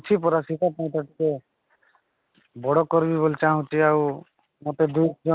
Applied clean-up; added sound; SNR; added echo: none; none; none; none.